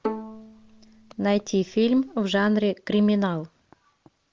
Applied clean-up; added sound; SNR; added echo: none; Bowed string instrument; 12 dB; none.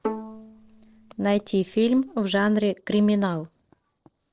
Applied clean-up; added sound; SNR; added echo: neural separator model SepFormer DNS4.